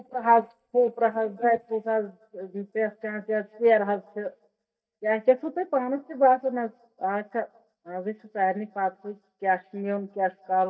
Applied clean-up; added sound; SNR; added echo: neural mask model DeepFilterNet 3.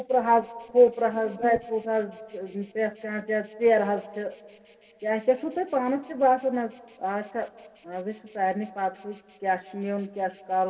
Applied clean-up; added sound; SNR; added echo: none; Insect; 18 dB; reverberation time 2.0 s.